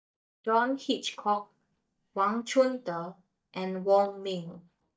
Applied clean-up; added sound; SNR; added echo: neural mask model DeepFilterNet 3.